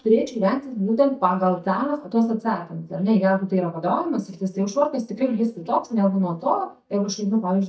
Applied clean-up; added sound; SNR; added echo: neural mask model DeepFilterNet 3.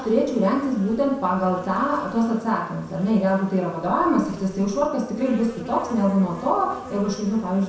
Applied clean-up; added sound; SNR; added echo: none; Insect; 17 dB; reverberation time 0.7 s.